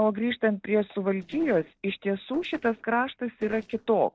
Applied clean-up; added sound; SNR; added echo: neural separator model SepFormer DNS4.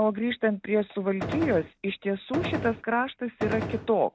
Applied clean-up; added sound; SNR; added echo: none; Gunshot, gunfire; 5 dB; none.